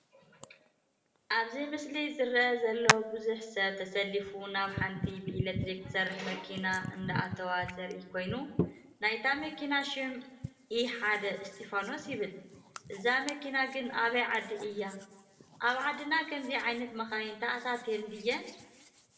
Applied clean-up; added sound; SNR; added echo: none; Hands; 7 dB; reverberation time 0.7 s.